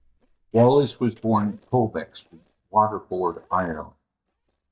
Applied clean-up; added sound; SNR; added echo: neural mask model DeepFilterNet 3.